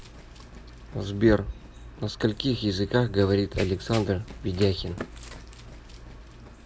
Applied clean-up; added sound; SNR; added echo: none; Run; 18 dB; none.